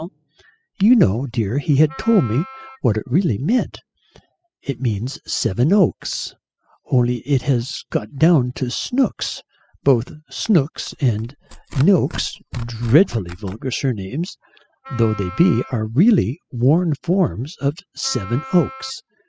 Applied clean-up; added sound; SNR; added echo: classical method spectral subtraction.